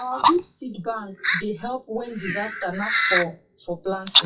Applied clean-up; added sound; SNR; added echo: classical method WPE with log-MMSE.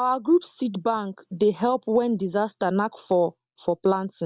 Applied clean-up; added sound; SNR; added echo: none; none; none; none.